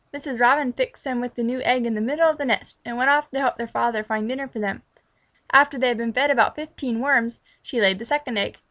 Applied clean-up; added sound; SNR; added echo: none; none; none; none.